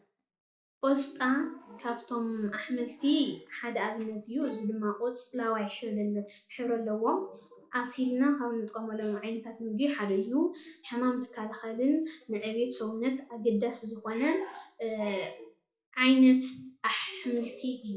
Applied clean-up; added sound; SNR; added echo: none; Bowed string instrument; 17 dB; reverberation time 0.4 s.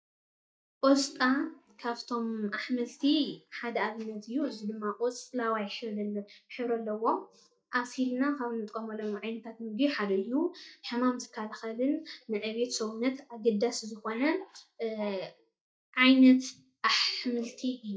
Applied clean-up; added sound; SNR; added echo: neural mask model DeepFilterNet 3.